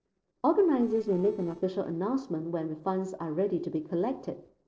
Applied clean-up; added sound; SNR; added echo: neural separator model SepFormer DNS4.